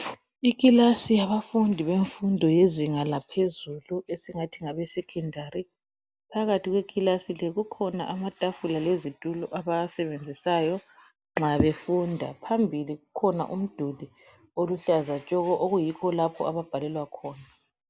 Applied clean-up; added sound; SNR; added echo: none; none; none; none.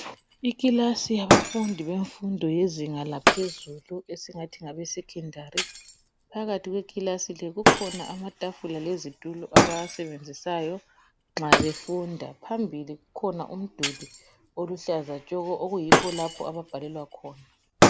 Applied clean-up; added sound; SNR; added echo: none; Shatter; -2 dB; none.